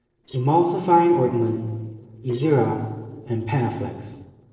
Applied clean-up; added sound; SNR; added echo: neural separator model SepFormer DNS4.